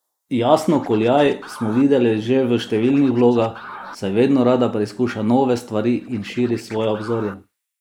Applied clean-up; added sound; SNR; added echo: neural mask model Resemble Enhance denoiser.